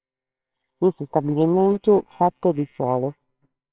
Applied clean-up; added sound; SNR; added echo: neural separator model SepFormer WHAMR!.